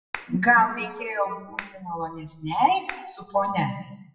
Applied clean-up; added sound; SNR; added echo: classical method WPE with log-MMSE.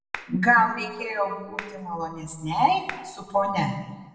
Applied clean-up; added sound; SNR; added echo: none; Clapping; 17 dB; reverberation time 1.0 s.